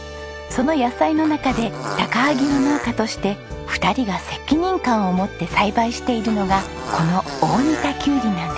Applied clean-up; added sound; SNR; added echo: none; Fart; 10 dB; none.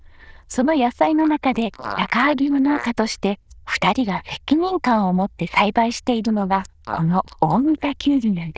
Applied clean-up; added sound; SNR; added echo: neural diffusion model UNIVERSE++.